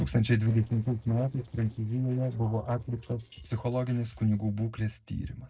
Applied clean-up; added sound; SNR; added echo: neural separator model SepFormer DNS4.